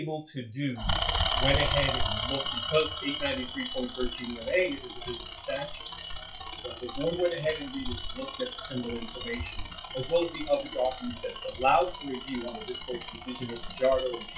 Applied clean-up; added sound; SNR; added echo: classical method WPE with log-MMSE.